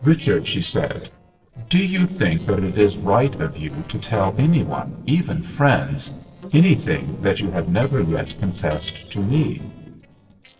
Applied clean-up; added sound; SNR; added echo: neural separator model SepFormer DNS4.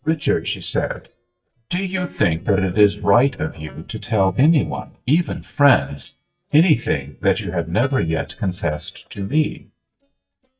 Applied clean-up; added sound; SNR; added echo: neural mask model DeepFilterNet 3.